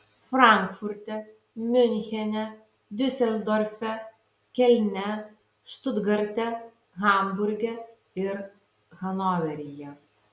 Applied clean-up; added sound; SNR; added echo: none; none; none; none.